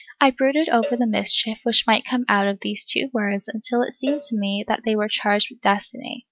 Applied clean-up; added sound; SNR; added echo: none; Cowbell; 16 dB; none.